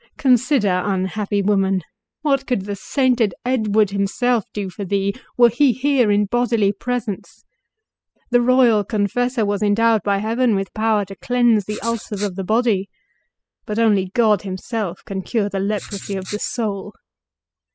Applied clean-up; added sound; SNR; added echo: classical method spectral subtraction.